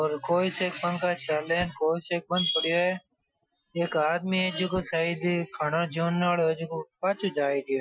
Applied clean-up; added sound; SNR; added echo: classical method Wiener filter.